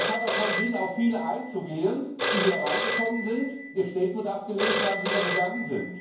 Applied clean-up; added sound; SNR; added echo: none; Telephone; 2 dB; reverberation time 0.9 s.